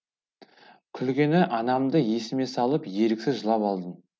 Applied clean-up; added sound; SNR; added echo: none; none; none; none.